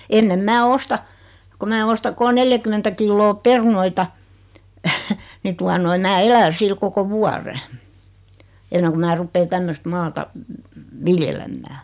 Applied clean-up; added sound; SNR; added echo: none; none; none; none.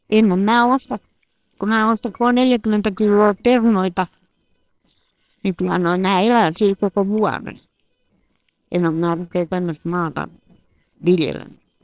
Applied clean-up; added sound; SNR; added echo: neural separator model SepFormer WHAMR!.